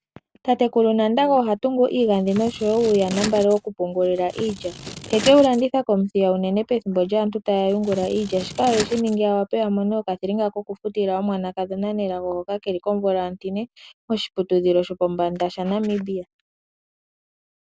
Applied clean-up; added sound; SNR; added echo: none; Scissors; 12 dB; none.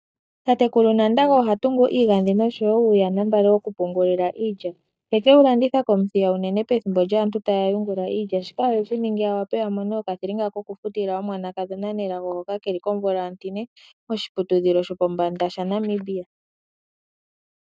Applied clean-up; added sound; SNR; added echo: neural mask model DeepFilterNet 3.